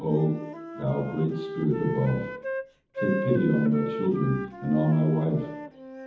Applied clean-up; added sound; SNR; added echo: none; Wind instrument, woodwind instrument; 8 dB; reverberation time 1.3 s.